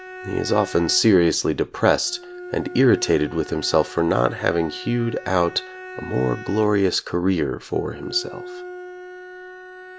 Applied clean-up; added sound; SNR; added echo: none; Bowed string instrument; 15 dB; none.